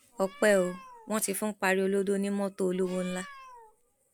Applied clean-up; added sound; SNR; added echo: none; Meow; 19 dB; none.